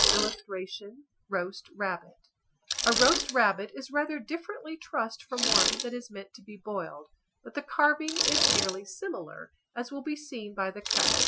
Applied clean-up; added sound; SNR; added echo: classical method Wiener filter.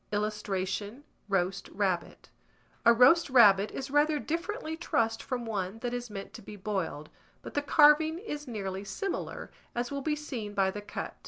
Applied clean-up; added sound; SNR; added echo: none; none; none; none.